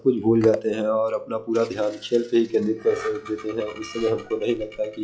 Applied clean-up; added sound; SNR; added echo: classical method log-MMSE.